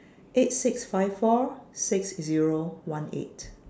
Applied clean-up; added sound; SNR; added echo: none; none; none; none.